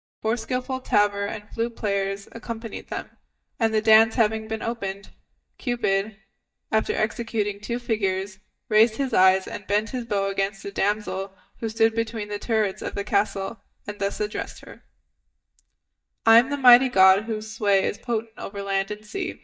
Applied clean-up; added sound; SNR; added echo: neural mask model DeepFilterNet 3.